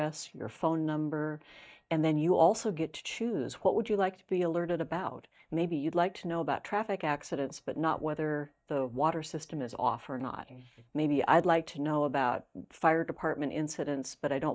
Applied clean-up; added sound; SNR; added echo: neural mask model DeepFilterNet 3.